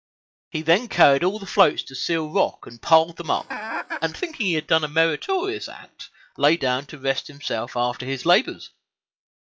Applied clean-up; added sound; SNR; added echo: classical method log-MMSE.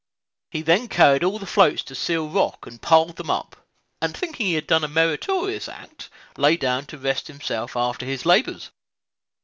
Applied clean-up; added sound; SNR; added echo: none; none; none; none.